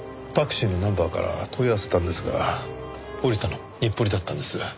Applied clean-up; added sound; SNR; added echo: none; none; none; none.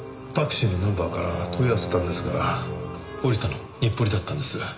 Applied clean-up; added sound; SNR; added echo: none; Brass instrument; 9 dB; reverberation time 1.1 s.